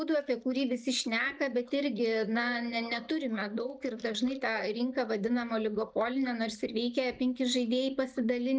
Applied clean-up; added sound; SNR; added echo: neural mask model DeepFilterNet 3.